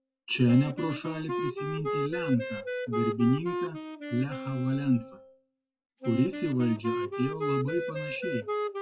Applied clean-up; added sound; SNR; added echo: classical method WPE with log-MMSE.